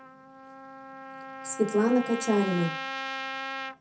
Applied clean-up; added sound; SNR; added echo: none; Trumpet; 7 dB; reverberation time 0.3 s.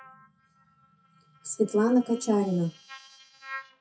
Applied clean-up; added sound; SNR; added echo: classical method WPE with log-MMSE.